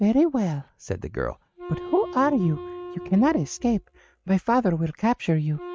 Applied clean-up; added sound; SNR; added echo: neural mask model RNNoise.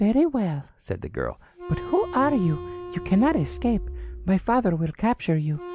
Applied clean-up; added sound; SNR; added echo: none; Wind instrument, woodwind instrument + Zipper (clothing); 13 dB; none.